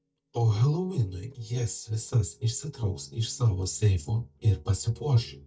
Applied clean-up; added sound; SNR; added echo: neural mask model DeepFilterNet 3.